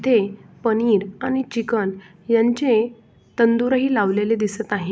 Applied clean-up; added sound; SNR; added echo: none; none; none; none.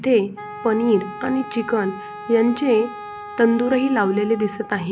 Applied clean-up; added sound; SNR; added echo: none; Wind instrument, woodwind instrument; 14 dB; none.